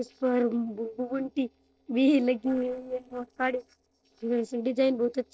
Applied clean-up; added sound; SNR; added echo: neural separator model SepFormer DNS4.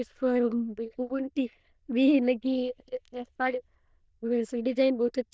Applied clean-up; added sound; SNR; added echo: neural diffusion model UNIVERSE++.